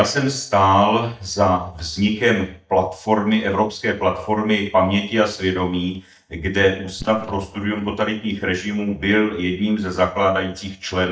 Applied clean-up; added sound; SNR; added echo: neural mask model DeepFilterNet 3.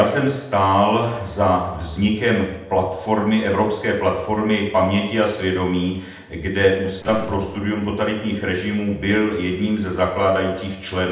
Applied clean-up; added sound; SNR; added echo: neural separator model SepFormer DNS4.